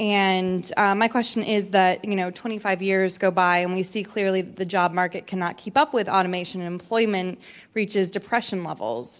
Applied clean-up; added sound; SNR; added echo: none; none; none; none.